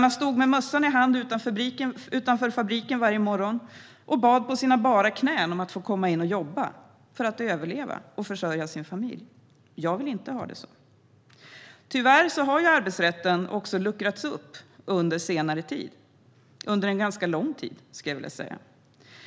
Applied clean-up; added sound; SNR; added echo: none; none; none; none.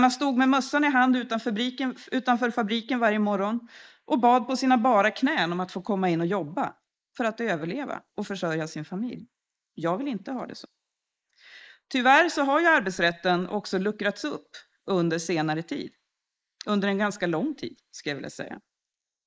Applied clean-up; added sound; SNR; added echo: neural mask model Resemble Enhance denoiser.